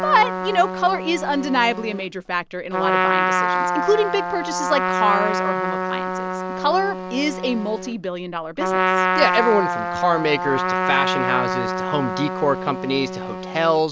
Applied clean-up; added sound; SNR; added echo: none; Trumpet; 1 dB; none.